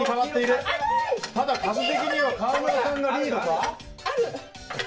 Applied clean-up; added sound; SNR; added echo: none; none; none; reverberation time 0.3 s.